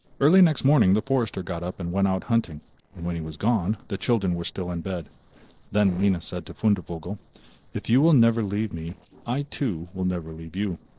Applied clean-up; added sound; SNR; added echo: neural separator model SepFormer DNS4.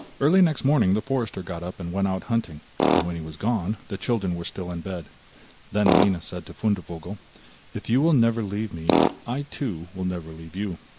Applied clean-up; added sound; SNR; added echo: none; Tools; 5 dB; none.